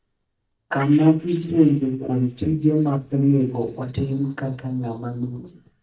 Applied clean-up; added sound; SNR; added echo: neural mask model DeepFilterNet 3.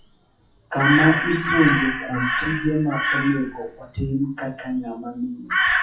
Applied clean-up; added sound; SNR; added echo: classical method WPE with log-MMSE.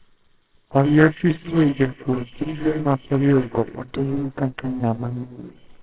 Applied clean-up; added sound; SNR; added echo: neural separator model SepFormer WHAMR!.